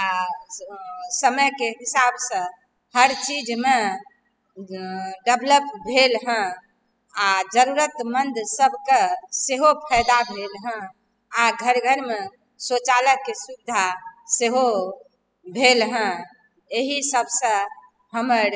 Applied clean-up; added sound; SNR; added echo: classical method spectral subtraction.